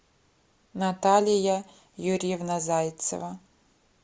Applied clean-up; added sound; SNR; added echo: none; none; none; none.